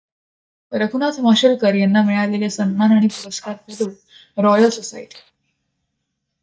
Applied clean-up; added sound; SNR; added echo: neural mask model DeepFilterNet 3.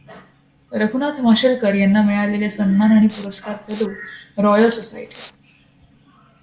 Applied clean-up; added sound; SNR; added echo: none; Respiratory sounds; 17 dB; reverberation time 0.4 s.